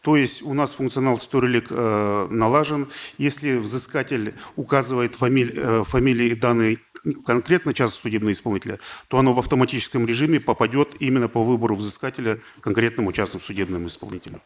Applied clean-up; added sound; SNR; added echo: neural mask model Resemble Enhance denoiser.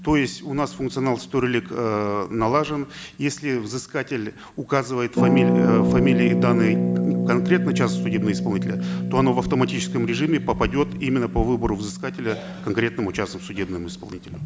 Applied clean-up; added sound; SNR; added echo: none; Harp; 2 dB; none.